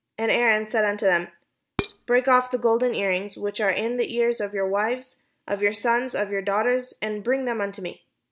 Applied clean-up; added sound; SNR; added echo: none; Dishes, pots, and pans; 9 dB; none.